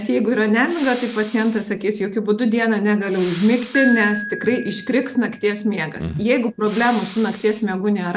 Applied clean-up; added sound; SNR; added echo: none; Piano + Respiratory sounds; 12 dB; none.